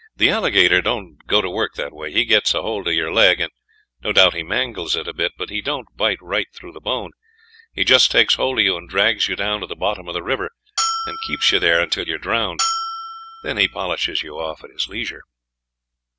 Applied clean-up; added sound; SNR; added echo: none; Bell; 6 dB; none.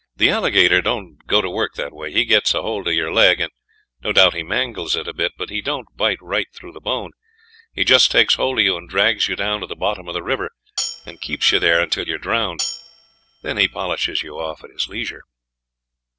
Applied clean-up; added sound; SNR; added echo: neural separator model SepFormer DNS4.